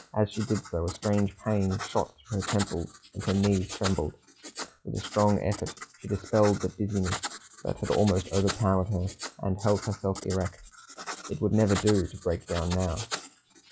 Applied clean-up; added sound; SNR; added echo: classical method log-MMSE.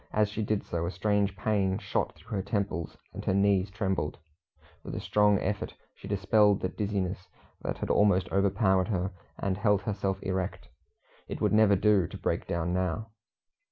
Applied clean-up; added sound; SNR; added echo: none; none; none; none.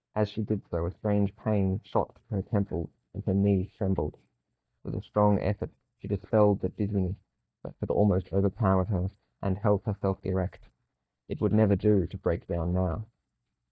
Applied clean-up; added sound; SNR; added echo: neural mask model DeepFilterNet 3.